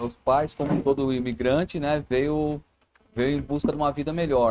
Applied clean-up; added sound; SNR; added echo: neural mask model RNNoise.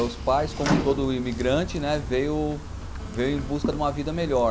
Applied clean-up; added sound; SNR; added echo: none; Microwave oven + Fire; 5 dB; none.